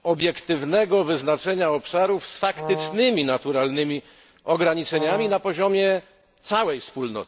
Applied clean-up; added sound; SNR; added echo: none; Brass instrument; 9 dB; none.